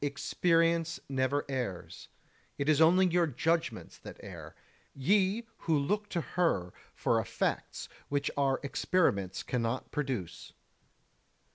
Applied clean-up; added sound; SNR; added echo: none; none; none; none.